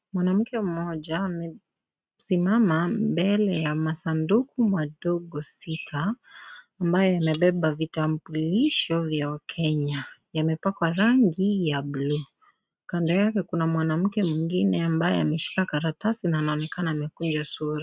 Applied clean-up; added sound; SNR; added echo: neural mask model RNNoise.